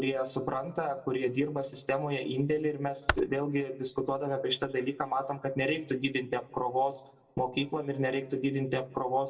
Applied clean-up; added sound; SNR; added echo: none; Computer keyboard; 6 dB; reverberation time 1.0 s.